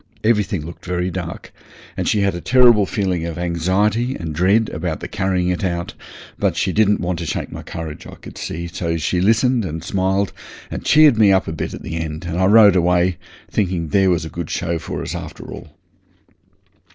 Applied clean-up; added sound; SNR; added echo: none; none; none; none.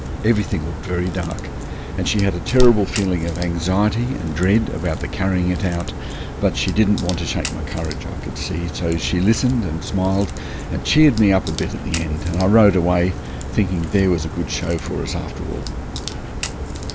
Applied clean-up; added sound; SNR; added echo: none; Crack; 7 dB; none.